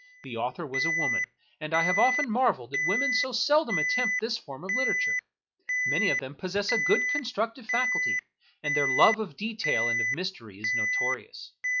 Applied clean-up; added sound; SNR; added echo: classical method log-MMSE.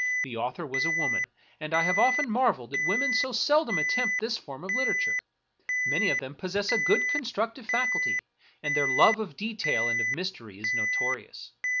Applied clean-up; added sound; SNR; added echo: none; Alarm; -1 dB; none.